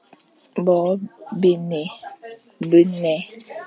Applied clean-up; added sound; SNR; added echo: none; none; none; none.